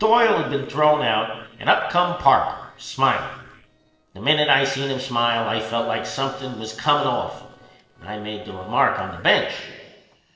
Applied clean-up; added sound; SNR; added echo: neural separator model SepFormer DNS4.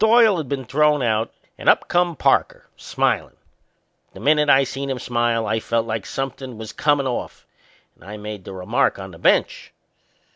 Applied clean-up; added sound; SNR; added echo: none; none; none; none.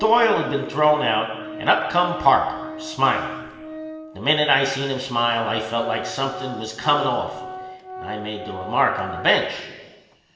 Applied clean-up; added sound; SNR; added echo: none; Organ; 13 dB; reverberation time 1.4 s.